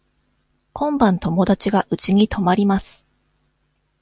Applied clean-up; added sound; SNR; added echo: none; none; none; none.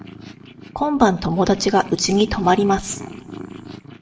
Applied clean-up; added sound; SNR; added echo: none; Purr; 16 dB; reverberation time 0.8 s.